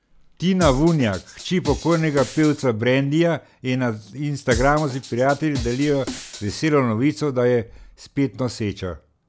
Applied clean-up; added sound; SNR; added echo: none; Drum kit; 11 dB; none.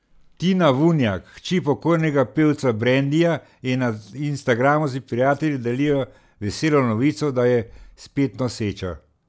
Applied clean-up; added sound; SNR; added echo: none; none; none; none.